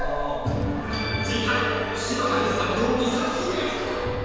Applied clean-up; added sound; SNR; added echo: none; Engine starting / Car; 13 dB; reverberation time 1.9 s.